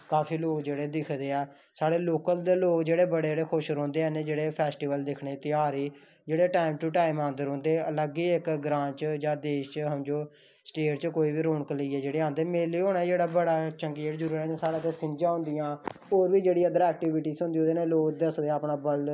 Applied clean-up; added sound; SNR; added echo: none; none; none; none.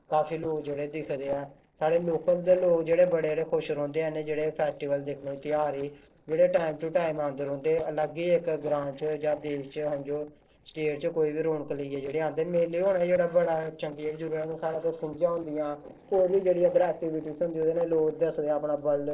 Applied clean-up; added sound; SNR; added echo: neural separator model SepFormer DNS4.